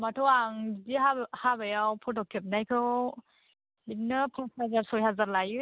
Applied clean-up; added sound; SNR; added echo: none; none; none; none.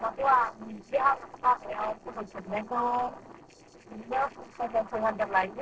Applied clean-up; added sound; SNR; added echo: neural separator model SepFormer DNS4.